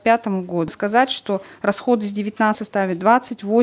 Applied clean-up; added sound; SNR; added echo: none; none; none; none.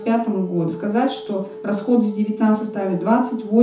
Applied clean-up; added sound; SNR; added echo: none; Wind instrument, woodwind instrument; 14 dB; reverberation time 0.9 s.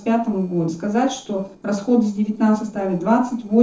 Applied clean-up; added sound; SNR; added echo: neural separator model SepFormer DNS4.